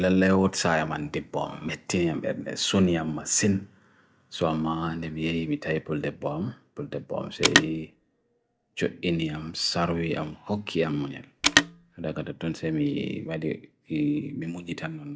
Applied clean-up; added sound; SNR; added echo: none; Telephone; 2 dB; none.